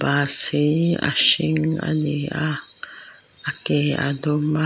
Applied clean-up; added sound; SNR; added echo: none; none; none; none.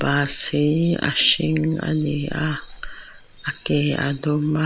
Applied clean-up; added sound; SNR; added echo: none; Meow / Purr; 18 dB; none.